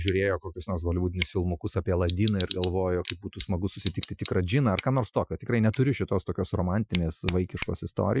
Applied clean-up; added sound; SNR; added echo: classical method Wiener filter.